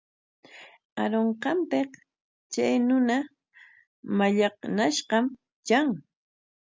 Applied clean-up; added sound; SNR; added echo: none; none; none; none.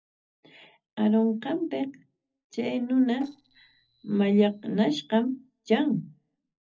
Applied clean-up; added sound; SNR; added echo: neural separator model SepFormer DNS4.